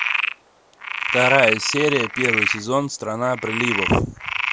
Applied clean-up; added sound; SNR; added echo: none; Frog; 1 dB; none.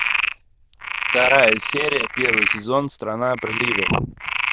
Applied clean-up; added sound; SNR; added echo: neural diffusion model UNIVERSE++.